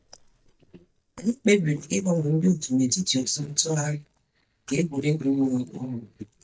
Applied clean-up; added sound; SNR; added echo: neural mask model DeepFilterNet 3.